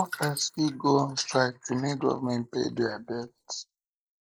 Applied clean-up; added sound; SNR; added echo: neural mask model Resemble Enhance denoiser.